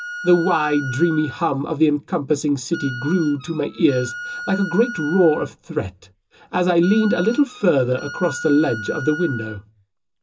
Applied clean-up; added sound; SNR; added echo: none; Wind instrument, woodwind instrument; 13 dB; reverberation time 0.2 s.